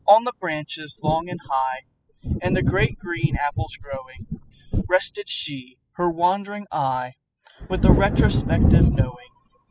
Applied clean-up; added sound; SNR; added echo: classical method spectral subtraction.